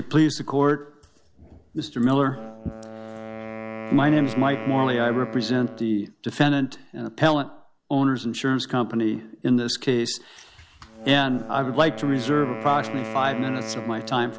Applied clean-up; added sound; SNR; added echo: none; Wind instrument, woodwind instrument; 13 dB; none.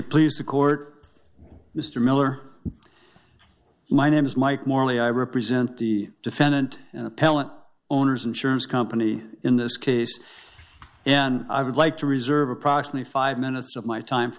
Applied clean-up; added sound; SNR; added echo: none; none; none; none.